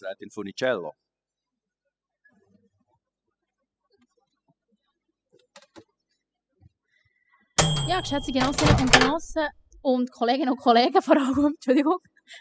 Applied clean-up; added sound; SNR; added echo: classical method spectral subtraction.